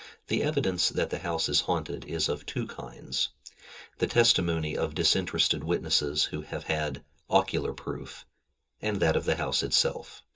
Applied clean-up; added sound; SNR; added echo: none; none; none; reverberation time 0.2 s.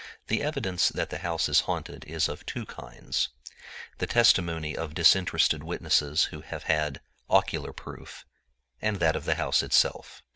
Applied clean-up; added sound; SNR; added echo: none; none; none; none.